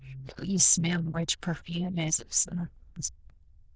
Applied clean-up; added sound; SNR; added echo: neural diffusion model UNIVERSE++.